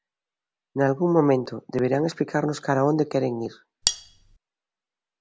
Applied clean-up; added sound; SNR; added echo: none; Cutlery, silverware; 3 dB; none.